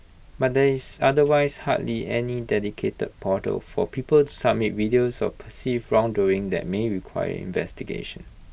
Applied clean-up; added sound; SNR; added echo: none; none; none; none.